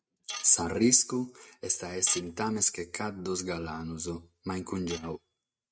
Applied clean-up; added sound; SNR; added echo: neural mask model RNNoise.